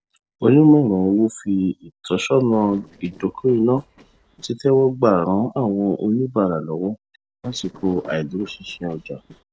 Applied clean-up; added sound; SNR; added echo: neural separator model SepFormer DNS4.